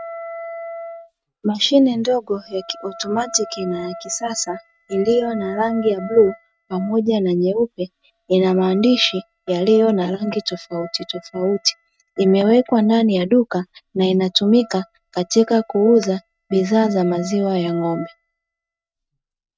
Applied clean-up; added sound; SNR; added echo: neural mask model RNNoise.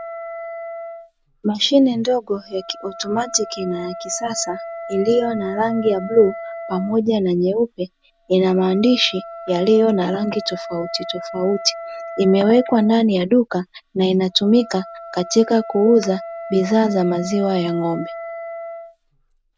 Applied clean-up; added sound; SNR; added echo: none; Wind instrument, woodwind instrument; 14 dB; none.